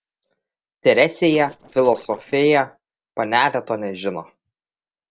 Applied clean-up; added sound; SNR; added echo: neural separator model SepFormer DNS4.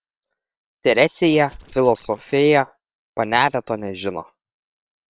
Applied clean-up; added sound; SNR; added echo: neural separator model SepFormer WHAM!.